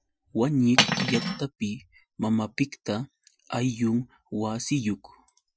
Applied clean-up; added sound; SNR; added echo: classical method Wiener filter.